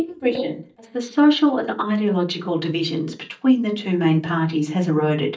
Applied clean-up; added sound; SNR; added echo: neural mask model DeepFilterNet 3.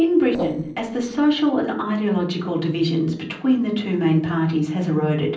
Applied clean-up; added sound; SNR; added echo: neural separator model SepFormer DNS4.